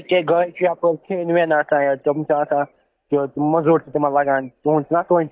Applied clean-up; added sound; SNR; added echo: neural mask model DeepFilterNet 3.